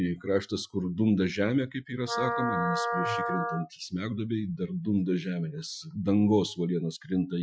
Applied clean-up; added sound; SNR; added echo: classical method Wiener filter.